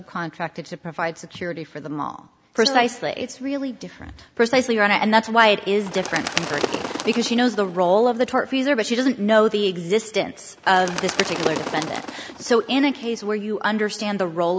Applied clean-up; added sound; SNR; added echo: none; Bird; 10 dB; none.